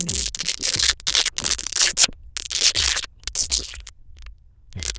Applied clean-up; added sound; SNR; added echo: neural diffusion model UNIVERSE++.